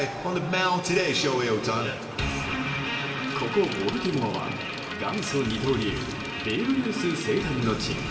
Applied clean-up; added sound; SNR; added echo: none; Bicycle; 18 dB; reverberation time 2.4 s.